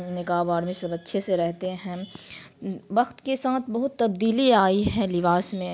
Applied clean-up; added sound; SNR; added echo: none; none; none; none.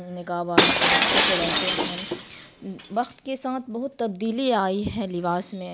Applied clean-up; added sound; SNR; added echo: none; Shatter; -2 dB; none.